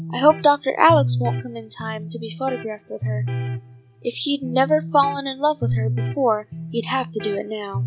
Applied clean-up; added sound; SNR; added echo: none; Electric guitar; 6 dB; none.